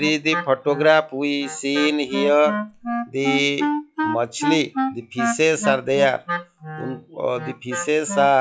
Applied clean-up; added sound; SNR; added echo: classical method log-MMSE.